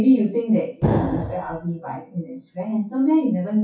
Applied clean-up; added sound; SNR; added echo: classical method WPE with log-MMSE.